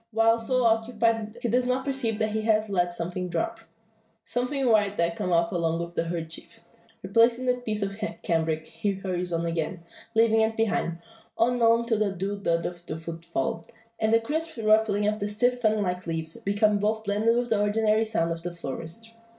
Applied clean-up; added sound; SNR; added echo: none; Electric guitar; 19 dB; reverberation time 0.2 s.